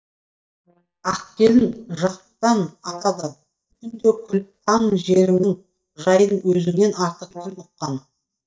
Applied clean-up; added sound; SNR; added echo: neural mask model DeepFilterNet 3.